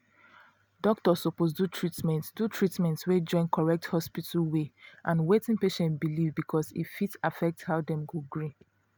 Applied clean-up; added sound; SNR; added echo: none; none; none; none.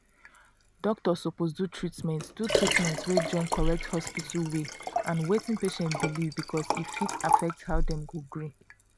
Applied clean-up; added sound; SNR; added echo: none; Liquid; 1 dB; none.